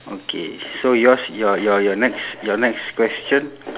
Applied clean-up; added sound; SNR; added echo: none; none; none; none.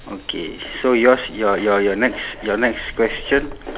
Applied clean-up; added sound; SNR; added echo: none; Zipper (clothing); 18 dB; none.